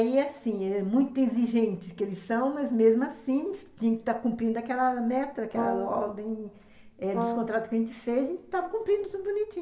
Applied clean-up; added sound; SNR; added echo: none; Brass instrument; 5 dB; reverberation time 1.7 s.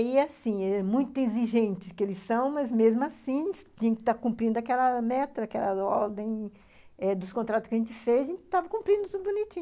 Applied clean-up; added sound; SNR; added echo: none; none; none; none.